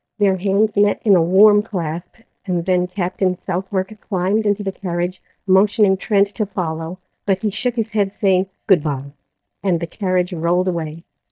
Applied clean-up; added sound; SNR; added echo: neural mask model DeepFilterNet 3.